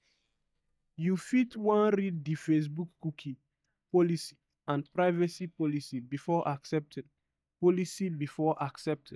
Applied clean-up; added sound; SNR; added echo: neural mask model DeepFilterNet 3.